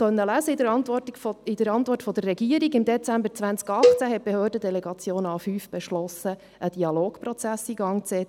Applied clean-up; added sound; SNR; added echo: none; Cowbell; -1 dB; none.